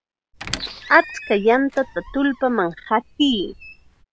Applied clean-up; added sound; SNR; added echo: none; Squeak; 16 dB; none.